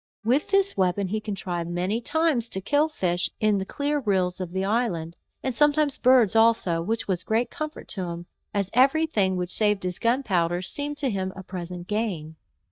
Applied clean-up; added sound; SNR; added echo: neural mask model DeepFilterNet 3.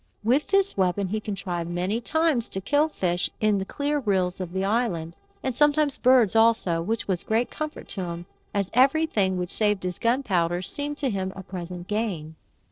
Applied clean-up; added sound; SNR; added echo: neural separator model SepFormer DNS4.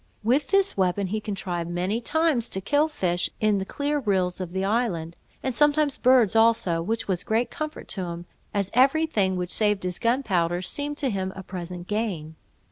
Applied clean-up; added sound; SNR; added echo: none; none; none; none.